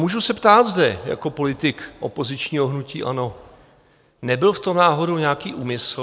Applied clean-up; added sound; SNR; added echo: none; none; none; none.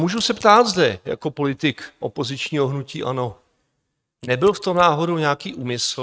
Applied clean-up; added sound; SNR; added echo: neural mask model RNNoise.